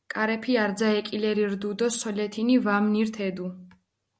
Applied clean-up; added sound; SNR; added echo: none; none; none; none.